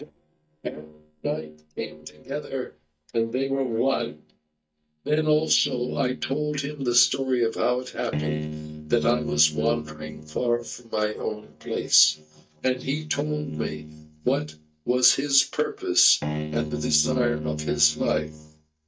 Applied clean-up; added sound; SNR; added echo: neural mask model DeepFilterNet 3.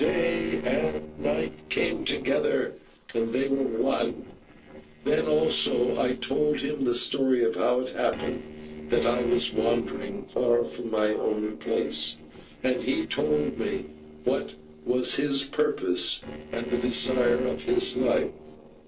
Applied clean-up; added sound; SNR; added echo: neural separator model SepFormer DNS4.